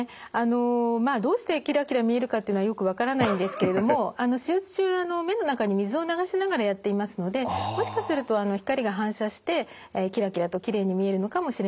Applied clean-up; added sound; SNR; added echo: none; none; none; none.